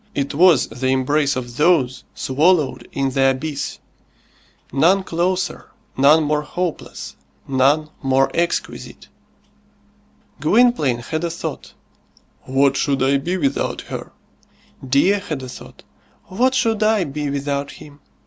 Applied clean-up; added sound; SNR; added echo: none; none; none; none.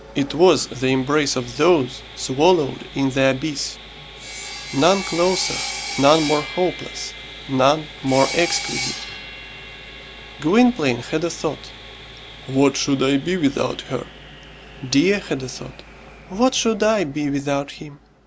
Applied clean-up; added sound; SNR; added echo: none; Sawing; 13 dB; none.